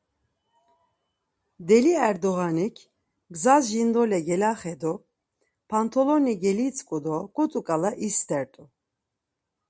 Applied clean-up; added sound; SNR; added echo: none; none; none; none.